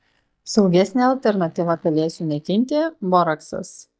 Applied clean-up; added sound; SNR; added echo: neural mask model DeepFilterNet 3.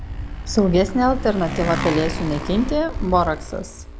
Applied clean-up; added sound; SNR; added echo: none; Motorcycle; 6 dB; none.